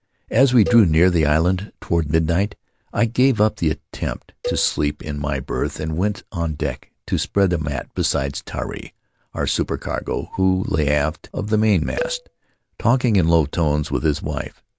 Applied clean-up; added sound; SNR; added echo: none; Cowbell; 14 dB; none.